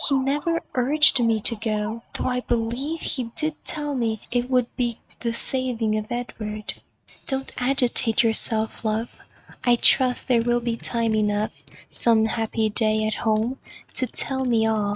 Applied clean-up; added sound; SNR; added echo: neural mask model RNNoise.